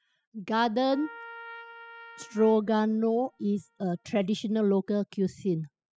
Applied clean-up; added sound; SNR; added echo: classical method spectral subtraction.